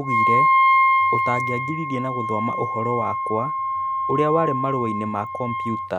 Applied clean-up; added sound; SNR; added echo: none; Wind instrument, woodwind instrument; -5 dB; none.